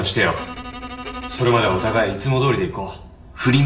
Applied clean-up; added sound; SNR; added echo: none; Bowed string instrument; 14 dB; reverberation time 0.6 s.